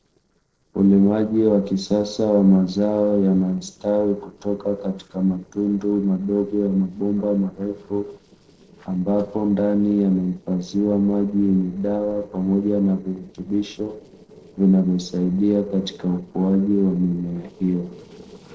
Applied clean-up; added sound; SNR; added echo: neural separator model SepFormer DNS4.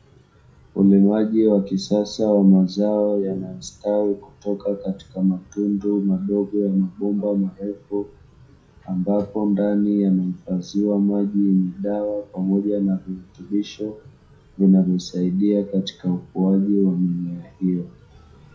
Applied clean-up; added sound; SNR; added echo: classical method WPE with log-MMSE.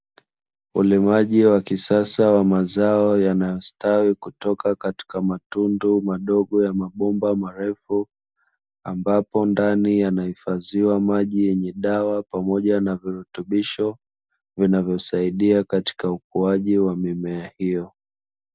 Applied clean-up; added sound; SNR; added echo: none; none; none; none.